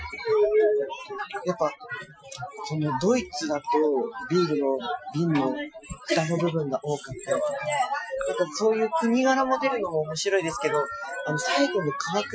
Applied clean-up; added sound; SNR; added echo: classical method Wiener filter.